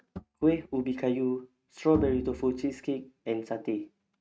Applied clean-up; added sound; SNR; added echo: neural mask model RNNoise.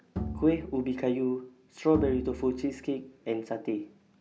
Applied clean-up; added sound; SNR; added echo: none; Bowed string instrument; 10 dB; none.